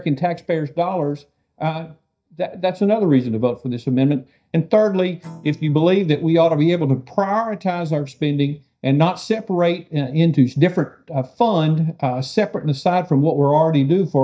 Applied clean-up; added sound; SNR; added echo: neural mask model DeepFilterNet 3.